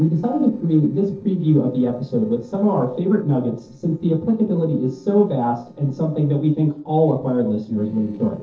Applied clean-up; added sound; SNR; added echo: neural separator model SepFormer DNS4.